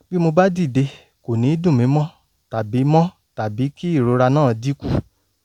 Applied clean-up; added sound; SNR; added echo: none; none; none; none.